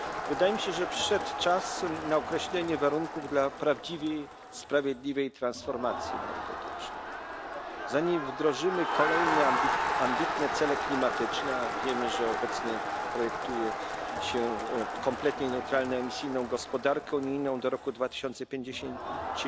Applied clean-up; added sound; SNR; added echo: none; Crowd; 3 dB; none.